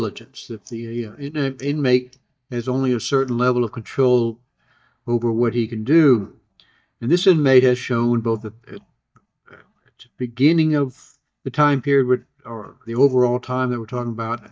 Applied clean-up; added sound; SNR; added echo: neural mask model DeepFilterNet 3.